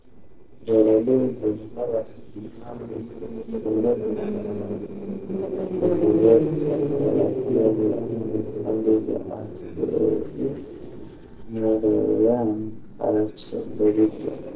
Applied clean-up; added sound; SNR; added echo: neural separator model SepFormer DNS4.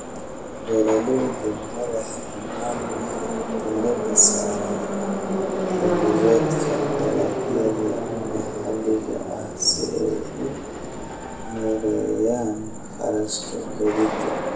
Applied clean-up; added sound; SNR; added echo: none; Subway, metro, underground; 2 dB; reverberation time 0.6 s.